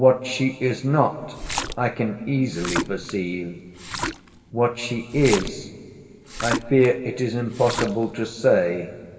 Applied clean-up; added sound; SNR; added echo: none; Splash, splatter; 9 dB; reverberation time 2.5 s.